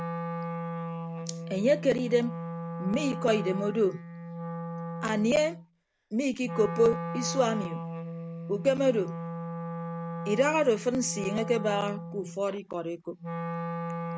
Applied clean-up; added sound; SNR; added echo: none; Wind instrument, woodwind instrument; 7 dB; none.